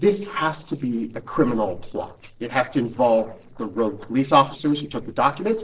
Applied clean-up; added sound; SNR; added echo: neural separator model SepFormer DNS4.